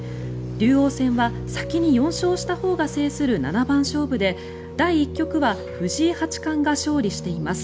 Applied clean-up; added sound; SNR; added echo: none; Piano; 9 dB; none.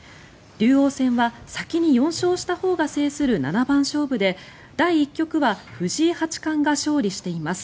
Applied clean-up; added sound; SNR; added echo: none; none; none; none.